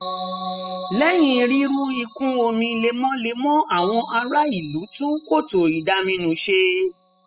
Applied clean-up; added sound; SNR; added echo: classical method spectral subtraction.